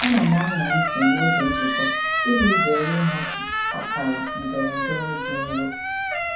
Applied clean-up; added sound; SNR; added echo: none; Squeak; 0 dB; reverberation time 0.6 s.